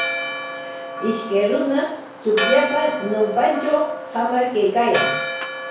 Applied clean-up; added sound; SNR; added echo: none; Church bell; 6 dB; reverberation time 0.6 s.